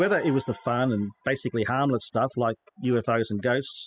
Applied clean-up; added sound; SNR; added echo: classical method spectral subtraction.